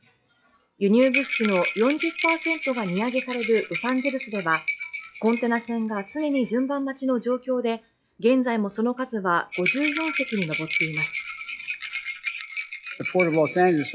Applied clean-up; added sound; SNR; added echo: classical method log-MMSE.